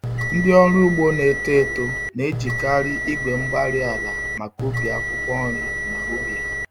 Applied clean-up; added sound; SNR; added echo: none; Bell; 4 dB; none.